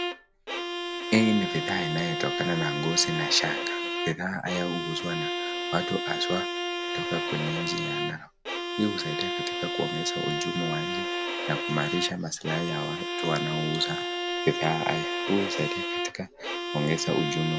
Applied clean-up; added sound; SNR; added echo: none; Bowed string instrument; 1 dB; none.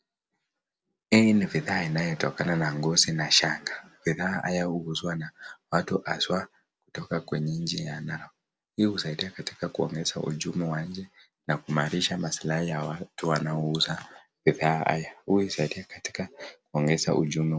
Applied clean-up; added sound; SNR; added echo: none; none; none; none.